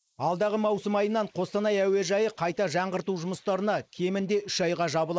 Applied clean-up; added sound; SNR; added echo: neural mask model Resemble Enhance denoiser.